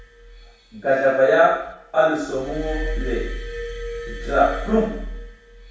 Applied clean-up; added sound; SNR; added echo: none; Glass; 9 dB; reverberation time 0.7 s.